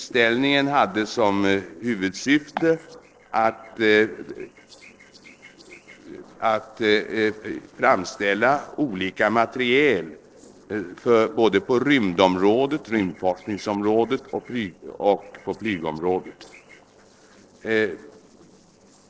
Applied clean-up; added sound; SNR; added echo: neural separator model SepFormer DNS4.